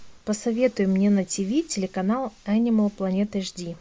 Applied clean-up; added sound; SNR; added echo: none; none; none; none.